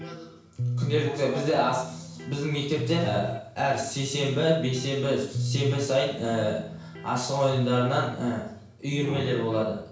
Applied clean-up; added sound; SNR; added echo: none; Electric guitar; 8 dB; reverberation time 0.7 s.